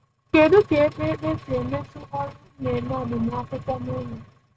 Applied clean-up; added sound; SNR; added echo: neural mask model RNNoise.